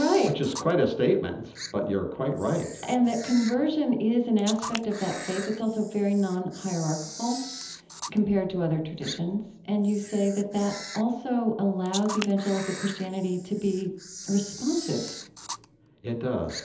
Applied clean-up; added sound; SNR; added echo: none; Camera; 14 dB; reverberation time 1.2 s.